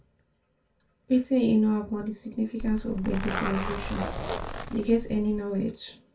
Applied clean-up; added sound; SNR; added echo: none; Zipper (clothing); 5 dB; reverberation time 0.2 s.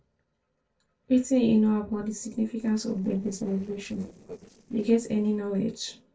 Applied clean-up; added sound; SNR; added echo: neural separator model SepFormer DNS4.